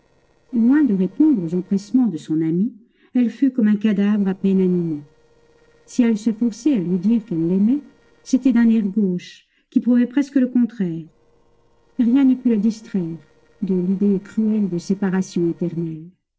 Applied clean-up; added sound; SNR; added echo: neural separator model SepFormer DNS4.